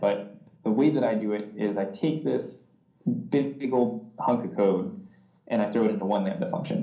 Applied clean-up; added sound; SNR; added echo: none; none; none; reverberation time 0.6 s.